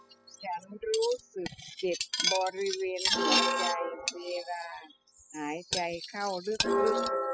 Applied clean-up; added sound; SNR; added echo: classical method spectral subtraction.